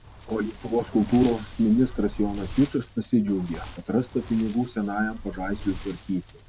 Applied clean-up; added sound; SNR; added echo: none; Wind; 14 dB; none.